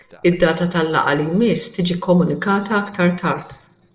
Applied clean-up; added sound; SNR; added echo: neural separator model SepFormer DNS4.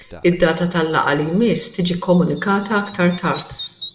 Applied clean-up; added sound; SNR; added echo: none; Bird vocalization, bird call, bird song; 20 dB; reverberation time 0.3 s.